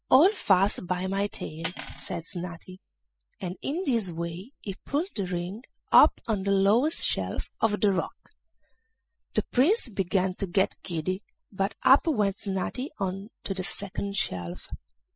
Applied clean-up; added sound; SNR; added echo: classical method spectral subtraction.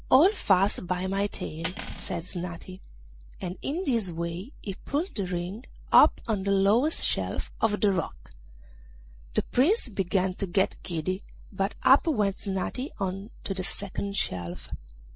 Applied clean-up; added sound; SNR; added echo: none; Cutlery, silverware; 16 dB; none.